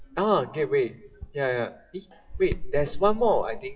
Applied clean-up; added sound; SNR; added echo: classical method WPE with log-MMSE.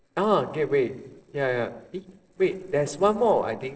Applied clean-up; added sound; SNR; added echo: neural separator model SepFormer DNS4.